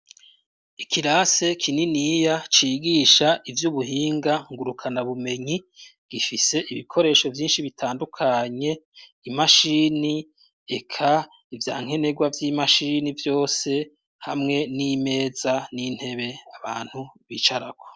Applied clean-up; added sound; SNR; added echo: none; none; none; none.